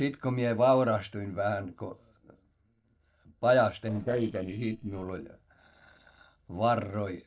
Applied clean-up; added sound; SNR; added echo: neural separator model SepFormer DNS4.